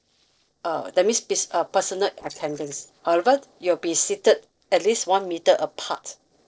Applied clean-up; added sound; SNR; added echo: neural separator model SepFormer DNS4.